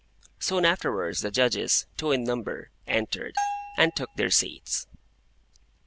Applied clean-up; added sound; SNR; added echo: none; Bell; 7 dB; none.